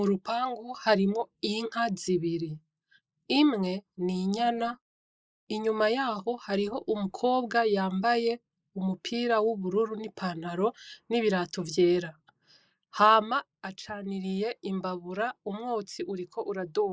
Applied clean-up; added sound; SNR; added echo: neural mask model Resemble Enhance denoiser.